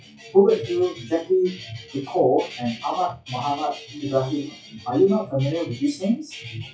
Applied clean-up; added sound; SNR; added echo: classical method WPE with log-MMSE.